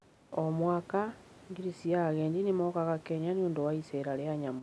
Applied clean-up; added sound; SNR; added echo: none; none; none; none.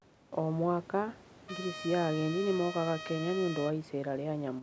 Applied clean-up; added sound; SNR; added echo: none; Trumpet; 12 dB; none.